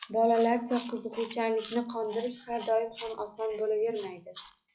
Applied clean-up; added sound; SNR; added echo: classical method log-MMSE.